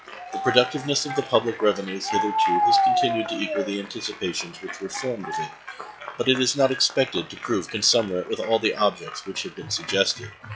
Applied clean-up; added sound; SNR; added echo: classical method log-MMSE.